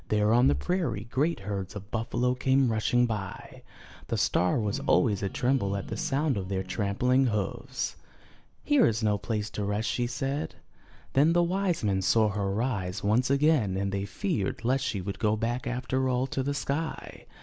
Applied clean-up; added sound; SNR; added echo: none; Guitar; 13 dB; none.